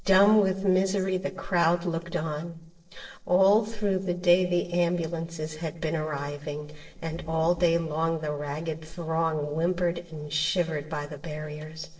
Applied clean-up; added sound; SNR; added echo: neural separator model SepFormer DNS4.